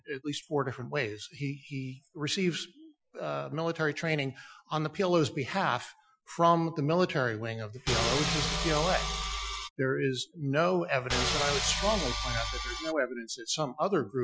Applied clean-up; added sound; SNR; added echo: classical method Wiener filter.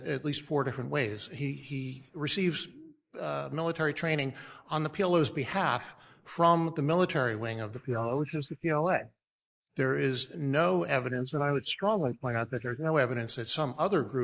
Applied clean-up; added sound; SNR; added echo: neural mask model Resemble Enhance denoiser.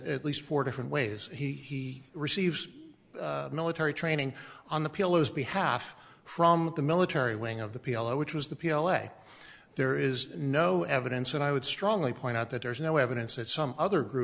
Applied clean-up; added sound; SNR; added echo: none; none; none; none.